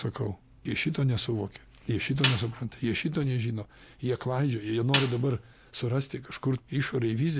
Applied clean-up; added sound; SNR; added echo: none; Snare drum; 5 dB; none.